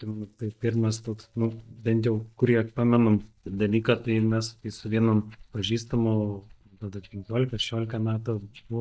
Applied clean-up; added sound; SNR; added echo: neural mask model DeepFilterNet 3.